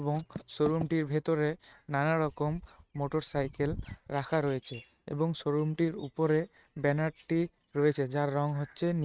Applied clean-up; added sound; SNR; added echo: neural mask model RNNoise.